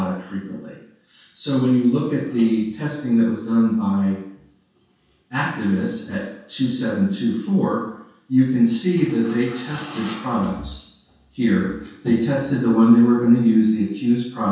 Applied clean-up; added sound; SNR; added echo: none; none; none; reverberation time 0.6 s.